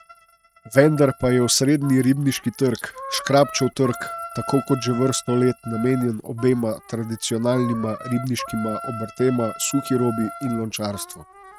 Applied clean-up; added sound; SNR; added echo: neural mask model RNNoise.